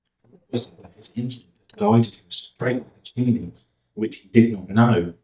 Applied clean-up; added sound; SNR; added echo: neural mask model DeepFilterNet 3.